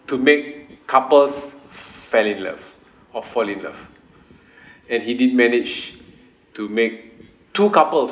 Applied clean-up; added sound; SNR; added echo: none; none; none; none.